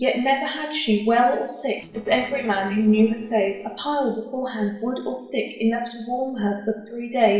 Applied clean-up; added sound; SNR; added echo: neural separator model SepFormer DNS4.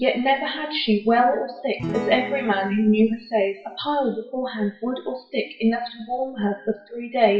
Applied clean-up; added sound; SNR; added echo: classical method WPE with log-MMSE.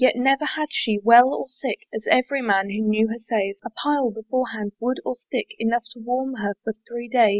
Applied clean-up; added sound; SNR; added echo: none; none; none; none.